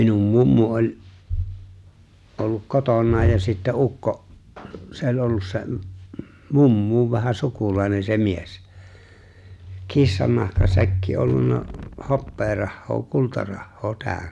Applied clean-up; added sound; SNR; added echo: none; Wind; 15 dB; none.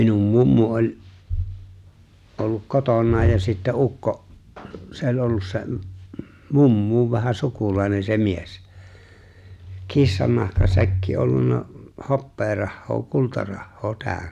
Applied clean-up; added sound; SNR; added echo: none; none; none; none.